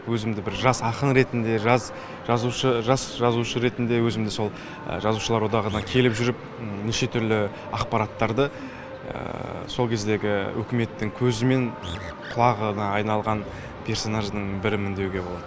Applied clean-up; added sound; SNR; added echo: none; Animal; 14 dB; none.